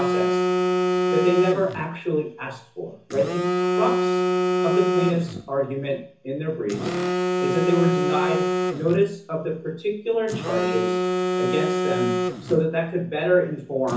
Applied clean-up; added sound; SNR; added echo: none; Telephone; -1 dB; reverberation time 0.6 s.